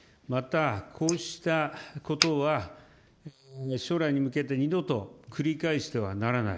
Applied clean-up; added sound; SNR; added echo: neural mask model Resemble Enhance denoiser.